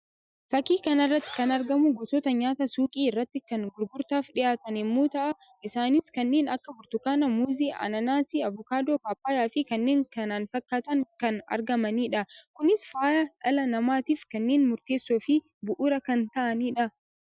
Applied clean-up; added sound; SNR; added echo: classical method Wiener filter.